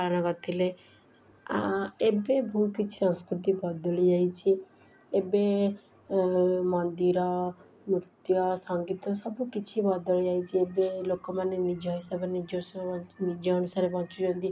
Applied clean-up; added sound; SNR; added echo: none; none; none; none.